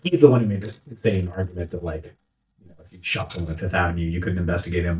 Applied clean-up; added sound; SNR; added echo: neural mask model DeepFilterNet 3.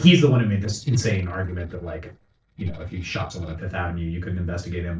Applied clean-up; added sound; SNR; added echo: neural separator model SepFormer DNS4.